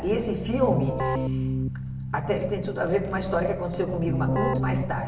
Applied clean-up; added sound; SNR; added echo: none; Keyboard (musical); 1 dB; reverberation time 1.0 s.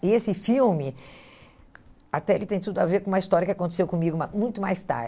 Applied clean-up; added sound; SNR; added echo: none; none; none; none.